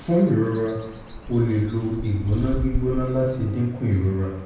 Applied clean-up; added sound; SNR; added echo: none; Bird; 9 dB; reverberation time 0.8 s.